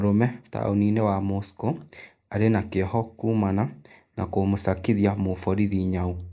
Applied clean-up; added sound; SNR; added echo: neural mask model Resemble Enhance denoiser.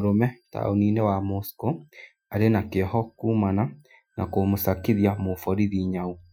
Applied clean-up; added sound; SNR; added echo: classical method Wiener filter.